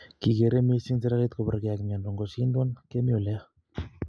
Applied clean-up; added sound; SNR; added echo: none; none; none; none.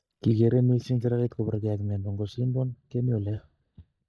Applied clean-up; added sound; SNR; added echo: neural mask model DeepFilterNet 3.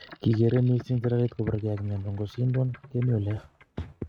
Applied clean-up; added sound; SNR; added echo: neural mask model RNNoise.